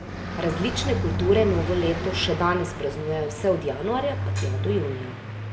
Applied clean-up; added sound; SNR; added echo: none; Car passing by; 3 dB; reverberation time 0.4 s.